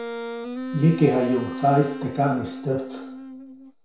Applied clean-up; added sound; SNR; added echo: none; Wind instrument, woodwind instrument; 9 dB; reverberation time 0.6 s.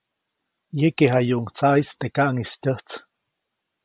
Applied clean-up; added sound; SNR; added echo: none; none; none; none.